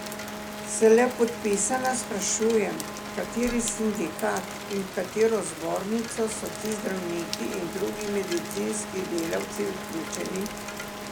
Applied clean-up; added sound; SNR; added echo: none; Wind instrument, woodwind instrument + Rain; 8 dB; none.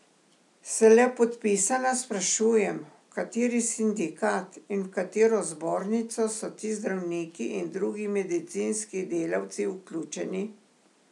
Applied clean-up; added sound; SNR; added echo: none; none; none; none.